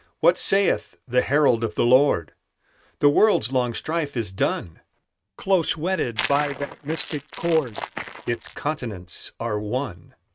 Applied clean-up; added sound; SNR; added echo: neural mask model RNNoise.